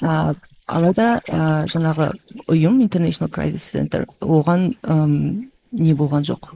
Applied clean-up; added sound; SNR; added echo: neural mask model Resemble Enhance denoiser.